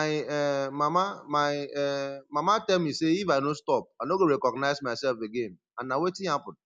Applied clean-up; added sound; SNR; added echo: none; none; none; none.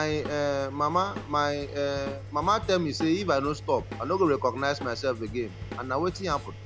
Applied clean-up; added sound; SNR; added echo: none; Engine + Drum kit; 11 dB; none.